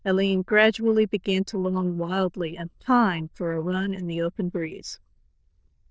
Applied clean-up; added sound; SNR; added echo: neural diffusion model UNIVERSE++.